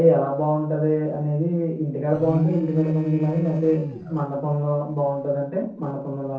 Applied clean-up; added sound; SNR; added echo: neural separator model SepFormer DNS4.